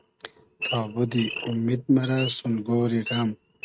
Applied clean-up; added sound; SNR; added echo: neural mask model RNNoise.